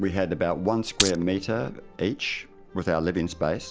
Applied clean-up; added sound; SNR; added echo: none; Glass; 0 dB; none.